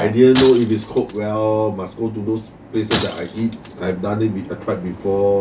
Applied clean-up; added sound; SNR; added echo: none; Shatter; 14 dB; none.